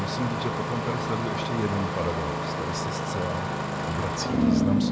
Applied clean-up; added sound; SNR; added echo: none; Engine starting; -5 dB; none.